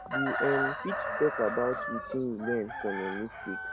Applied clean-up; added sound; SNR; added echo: none; Chicken, rooster; 2 dB; none.